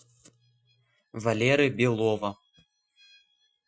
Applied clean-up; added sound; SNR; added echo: classical method Wiener filter.